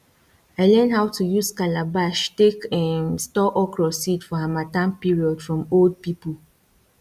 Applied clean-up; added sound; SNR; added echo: none; none; none; none.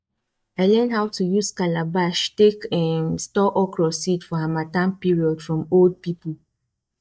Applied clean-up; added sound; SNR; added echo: neural mask model DeepFilterNet 3.